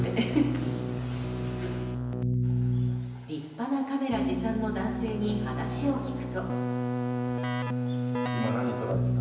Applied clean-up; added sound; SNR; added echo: none; Keyboard (musical); -3 dB; reverberation time 1.0 s.